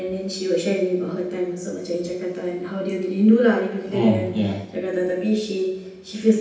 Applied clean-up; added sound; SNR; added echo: none; none; none; reverberation time 0.9 s.